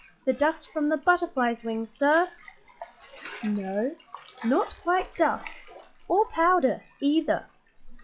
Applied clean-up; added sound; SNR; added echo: classical method log-MMSE.